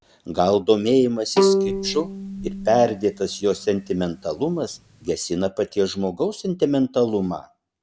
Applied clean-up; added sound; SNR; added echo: none; Bowed string instrument; 4 dB; none.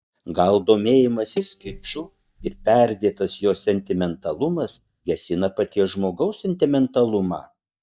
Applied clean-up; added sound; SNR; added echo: neural mask model DeepFilterNet 3.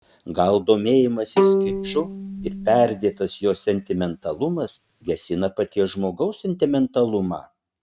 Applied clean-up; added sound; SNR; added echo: neural mask model RNNoise.